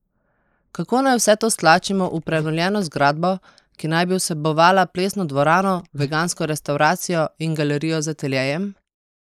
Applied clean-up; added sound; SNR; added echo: neural mask model Resemble Enhance denoiser.